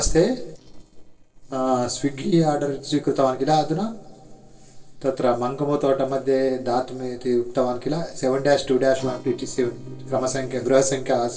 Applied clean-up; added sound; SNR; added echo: neural separator model SepFormer DNS4.